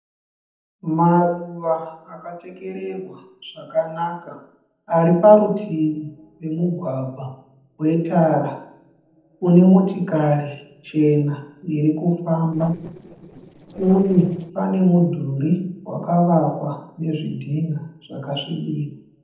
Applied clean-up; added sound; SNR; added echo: neural separator model SepFormer DNS4.